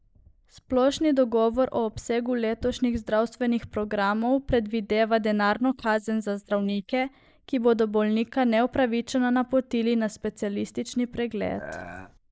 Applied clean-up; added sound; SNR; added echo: neural mask model Resemble Enhance denoiser.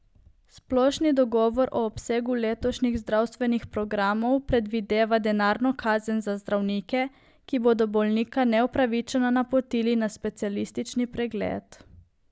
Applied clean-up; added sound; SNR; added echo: none; none; none; none.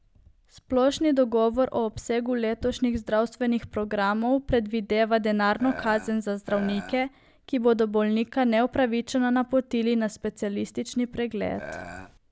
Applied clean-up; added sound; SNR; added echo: none; Burping, eructation; 13 dB; none.